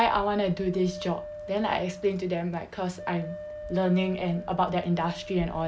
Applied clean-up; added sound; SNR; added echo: none; Wind instrument, woodwind instrument; 14 dB; none.